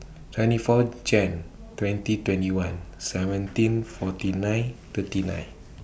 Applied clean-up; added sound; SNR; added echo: none; none; none; none.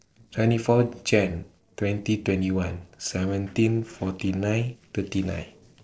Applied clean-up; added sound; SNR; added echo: neural separator model SepFormer DNS4.